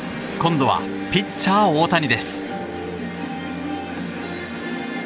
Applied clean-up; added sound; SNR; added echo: none; none; none; none.